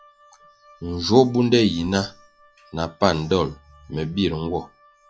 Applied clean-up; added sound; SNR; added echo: classical method log-MMSE.